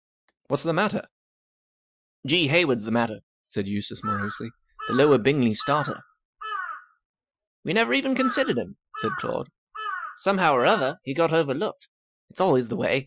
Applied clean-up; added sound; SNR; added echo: classical method Wiener filter.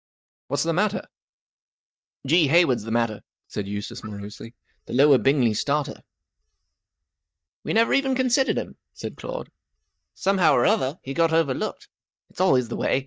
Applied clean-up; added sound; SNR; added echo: neural mask model DeepFilterNet 3.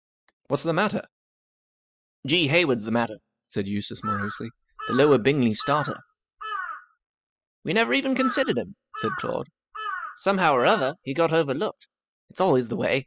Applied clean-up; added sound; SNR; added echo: classical method spectral subtraction.